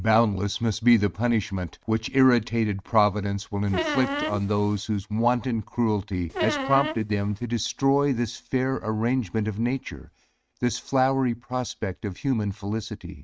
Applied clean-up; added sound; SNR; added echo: neural mask model RNNoise.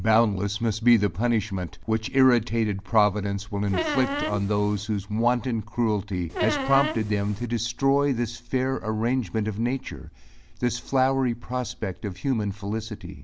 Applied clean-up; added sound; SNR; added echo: none; Squeak; 5 dB; none.